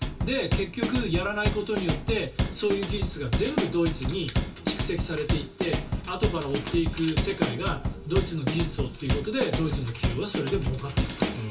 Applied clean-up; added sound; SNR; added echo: none; Drum kit; 0 dB; reverberation time 0.2 s.